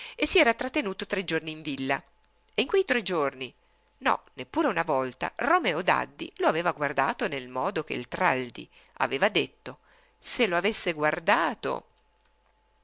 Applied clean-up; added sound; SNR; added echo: none; none; none; none.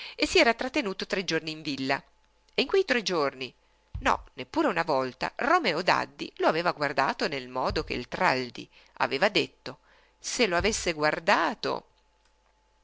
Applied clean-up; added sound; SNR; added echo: none; Bass drum; 19 dB; none.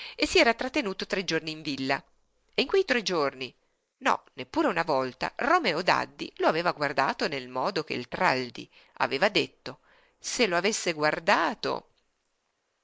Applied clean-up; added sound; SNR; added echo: neural mask model Resemble Enhance denoiser.